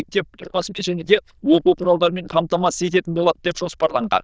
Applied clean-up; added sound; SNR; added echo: neural diffusion model UNIVERSE++.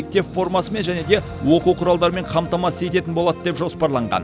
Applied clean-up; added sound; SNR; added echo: none; none; none; none.